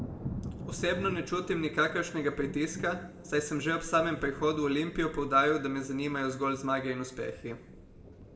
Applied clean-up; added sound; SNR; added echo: none; Thunder; 12 dB; reverberation time 0.8 s.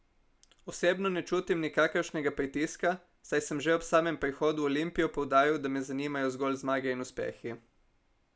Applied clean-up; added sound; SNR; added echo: none; none; none; none.